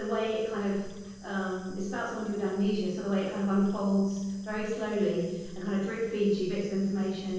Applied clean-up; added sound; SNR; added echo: none; Bird / Insect; 18 dB; reverberation time 1.3 s.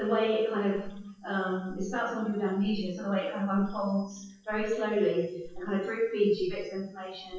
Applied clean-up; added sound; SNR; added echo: classical method WPE with log-MMSE.